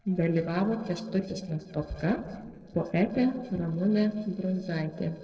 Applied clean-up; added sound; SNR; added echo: neural separator model SepFormer DNS4.